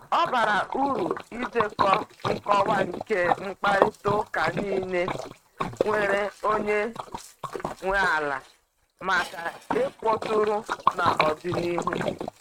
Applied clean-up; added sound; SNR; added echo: neural mask model RNNoise.